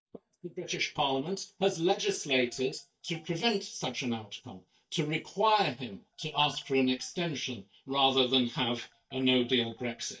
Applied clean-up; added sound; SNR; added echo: neural mask model DeepFilterNet 3.